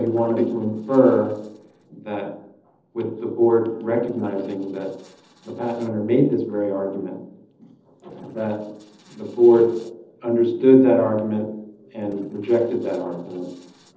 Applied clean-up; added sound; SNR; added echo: neural separator model SepFormer DNS4.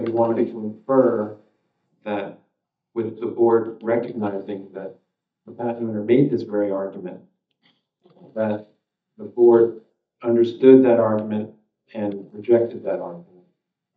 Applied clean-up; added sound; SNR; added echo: neural mask model DeepFilterNet 3.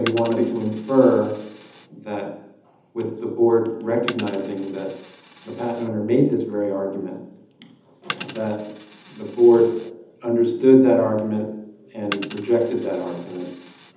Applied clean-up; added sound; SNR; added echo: none; Coin (dropping); 17 dB; reverberation time 0.8 s.